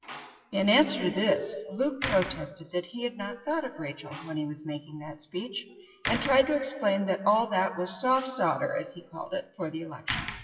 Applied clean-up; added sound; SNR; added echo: classical method WPE with log-MMSE.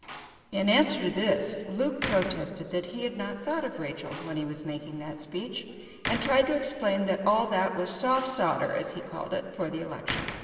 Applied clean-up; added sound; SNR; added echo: none; Slam; 12 dB; reverberation time 2.9 s.